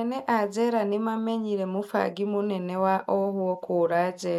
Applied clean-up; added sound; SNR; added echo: neural mask model Resemble Enhance denoiser.